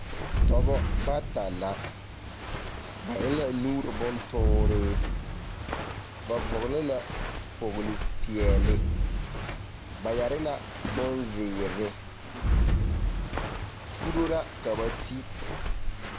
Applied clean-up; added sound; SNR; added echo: none; Walk, footsteps + Explosion; -4 dB; none.